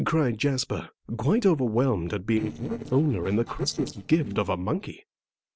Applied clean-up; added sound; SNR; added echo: neural separator model SepFormer DNS4.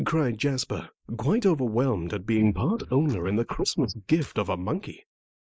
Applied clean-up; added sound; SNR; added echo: neural mask model Resemble Enhance denoiser.